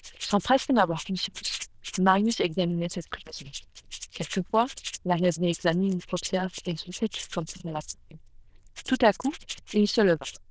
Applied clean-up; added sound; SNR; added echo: neural diffusion model UNIVERSE++.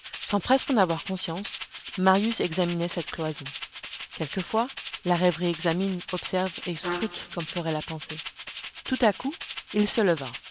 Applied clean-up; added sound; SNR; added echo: none; Trumpet + Rattle (instrument); 9 dB; none.